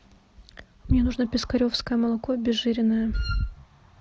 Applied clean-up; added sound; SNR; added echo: none; Wind instrument, woodwind instrument; 15 dB; none.